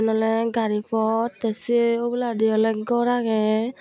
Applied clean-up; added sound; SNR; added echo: none; none; none; none.